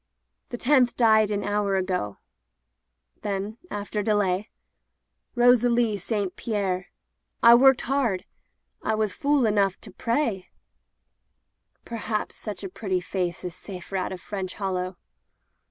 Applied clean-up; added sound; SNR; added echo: none; none; none; none.